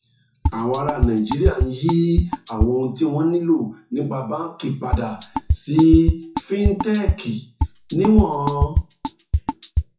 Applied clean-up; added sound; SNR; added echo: classical method WPE with log-MMSE.